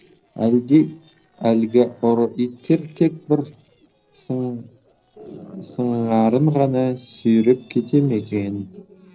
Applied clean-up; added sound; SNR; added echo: neural separator model SepFormer DNS4.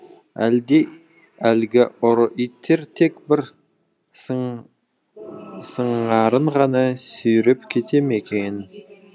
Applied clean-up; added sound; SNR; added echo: none; none; none; none.